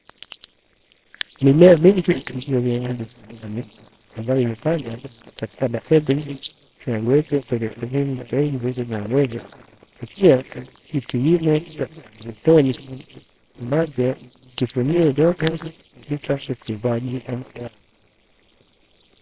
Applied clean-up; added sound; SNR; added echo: neural separator model SepFormer WHAMR!.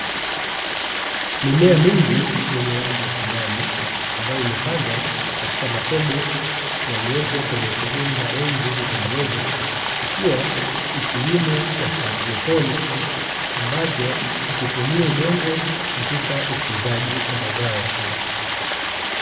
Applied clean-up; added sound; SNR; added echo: none; Stream; 1 dB; reverberation time 1.7 s.